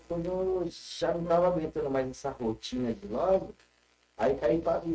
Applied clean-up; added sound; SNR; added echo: neural mask model RNNoise.